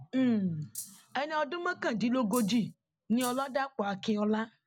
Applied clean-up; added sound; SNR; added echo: none; Rattle (instrument); 14 dB; none.